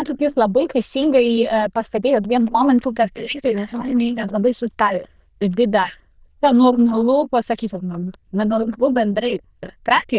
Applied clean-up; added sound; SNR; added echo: neural diffusion model UNIVERSE++.